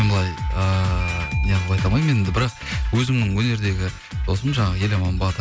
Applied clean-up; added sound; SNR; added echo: none; Doorbell; 18 dB; none.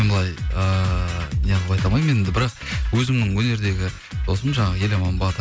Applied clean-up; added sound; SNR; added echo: none; none; none; none.